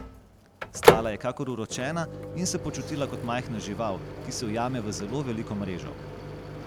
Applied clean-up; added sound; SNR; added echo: none; Microwave oven; -2 dB; none.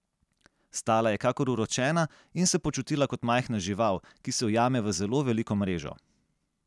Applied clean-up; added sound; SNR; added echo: none; none; none; none.